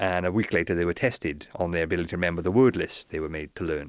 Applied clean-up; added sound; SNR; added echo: none; none; none; none.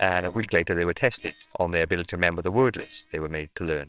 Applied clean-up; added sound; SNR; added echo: neural separator model SepFormer WHAMR!.